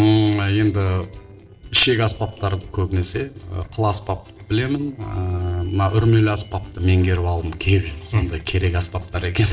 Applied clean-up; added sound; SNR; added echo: neural separator model SepFormer DNS4.